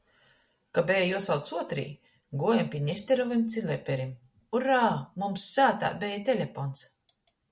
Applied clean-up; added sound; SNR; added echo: none; none; none; none.